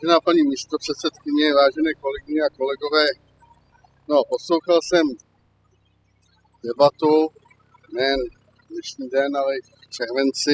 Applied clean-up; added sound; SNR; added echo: classical method spectral subtraction.